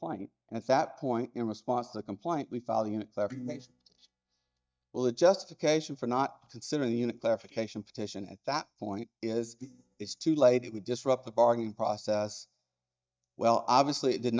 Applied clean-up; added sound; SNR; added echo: neural mask model DeepFilterNet 3.